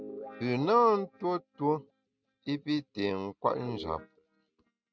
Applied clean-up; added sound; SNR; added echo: neural mask model RNNoise.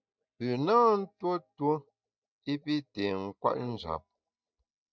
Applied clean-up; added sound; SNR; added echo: neural mask model DeepFilterNet 3.